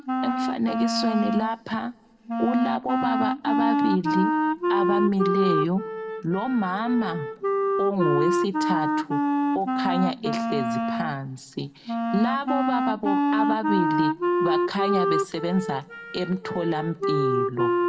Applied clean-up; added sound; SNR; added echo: none; Wind instrument, woodwind instrument; -2 dB; reverberation time 1.0 s.